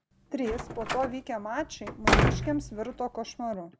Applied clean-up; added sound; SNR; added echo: none; Slam; -3 dB; none.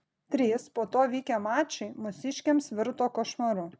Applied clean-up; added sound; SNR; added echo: none; none; none; none.